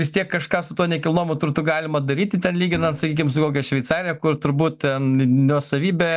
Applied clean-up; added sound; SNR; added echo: none; Bowed string instrument; 18 dB; none.